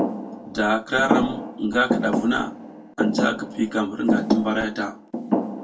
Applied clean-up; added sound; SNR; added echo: none; Thump, thud; 1 dB; reverberation time 0.2 s.